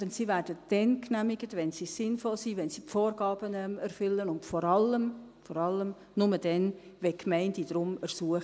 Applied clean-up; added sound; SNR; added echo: none; none; none; none.